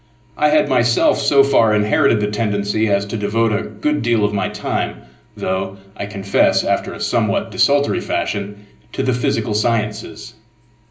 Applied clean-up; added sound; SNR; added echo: none; none; none; reverberation time 0.5 s.